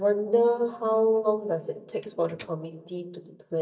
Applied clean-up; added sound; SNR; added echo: neural mask model DeepFilterNet 3.